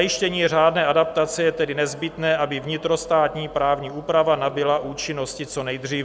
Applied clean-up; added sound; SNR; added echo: none; none; none; none.